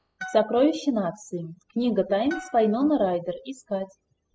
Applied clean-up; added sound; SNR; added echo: classical method spectral subtraction.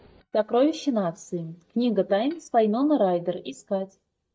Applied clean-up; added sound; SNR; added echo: neural mask model DeepFilterNet 3.